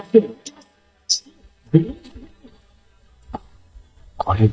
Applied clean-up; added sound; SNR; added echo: neural mask model DeepFilterNet 3.